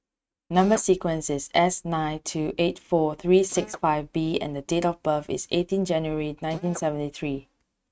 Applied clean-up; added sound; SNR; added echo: neural mask model RNNoise.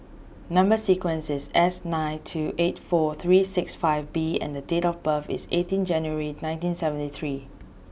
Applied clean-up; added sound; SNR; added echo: none; none; none; none.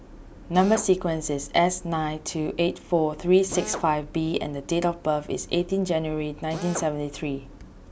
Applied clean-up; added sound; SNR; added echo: none; Drill; 18 dB; none.